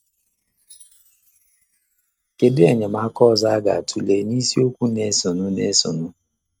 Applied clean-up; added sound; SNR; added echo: neural mask model RNNoise.